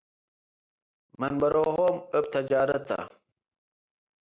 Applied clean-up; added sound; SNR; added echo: none; none; none; none.